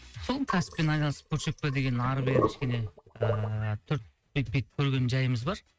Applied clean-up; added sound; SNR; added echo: neural mask model RNNoise.